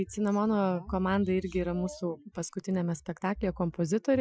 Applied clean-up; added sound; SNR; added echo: classical method Wiener filter.